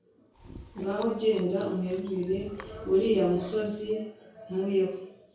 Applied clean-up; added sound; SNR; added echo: none; Chewing, mastication; 20 dB; reverberation time 0.6 s.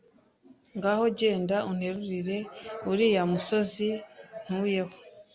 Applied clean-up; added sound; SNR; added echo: none; none; none; none.